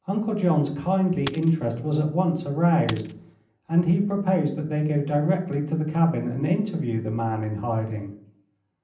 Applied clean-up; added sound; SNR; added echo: none; Coin (dropping); 13 dB; reverberation time 0.6 s.